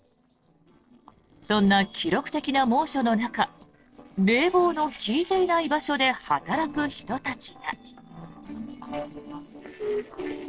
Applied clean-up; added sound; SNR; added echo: neural separator model SepFormer DNS4.